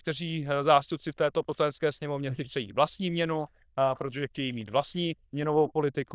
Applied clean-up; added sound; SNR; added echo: neural diffusion model UNIVERSE++.